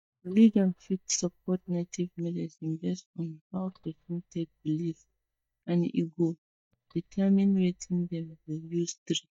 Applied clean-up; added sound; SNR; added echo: neural mask model DeepFilterNet 3.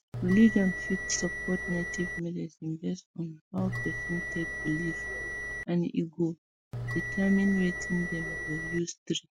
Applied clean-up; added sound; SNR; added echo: none; Bell; 5 dB; none.